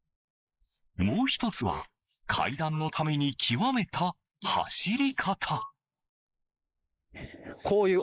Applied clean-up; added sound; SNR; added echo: neural mask model Resemble Enhance denoiser.